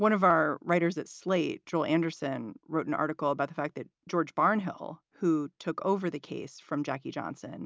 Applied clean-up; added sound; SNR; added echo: none; none; none; none.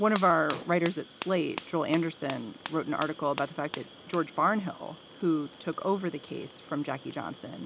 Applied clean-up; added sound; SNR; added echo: none; Fire; 10 dB; none.